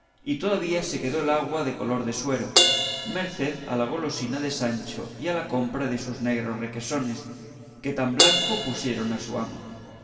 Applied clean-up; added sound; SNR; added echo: none; Crash cymbal; 2 dB; reverberation time 2.4 s.